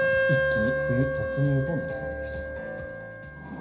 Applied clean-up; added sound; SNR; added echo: none; Wind instrument, woodwind instrument; -2 dB; reverberation time 0.5 s.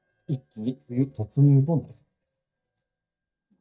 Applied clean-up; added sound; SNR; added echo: neural mask model DeepFilterNet 3.